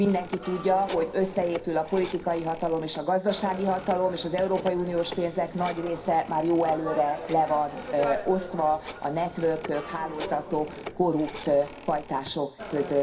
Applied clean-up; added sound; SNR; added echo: none; Telephone; 12 dB; reverberation time 0.3 s.